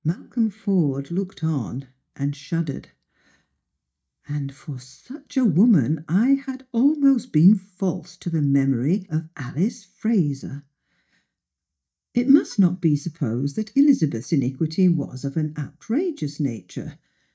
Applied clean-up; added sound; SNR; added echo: neural mask model DeepFilterNet 3.